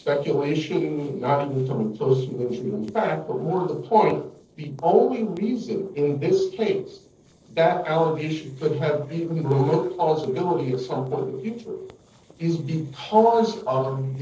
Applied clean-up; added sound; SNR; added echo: neural separator model SepFormer DNS4.